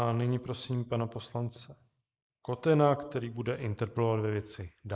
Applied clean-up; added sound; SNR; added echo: neural mask model Resemble Enhance denoiser.